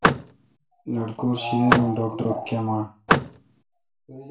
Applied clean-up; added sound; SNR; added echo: none; Vehicle; 0 dB; reverberation time 0.3 s.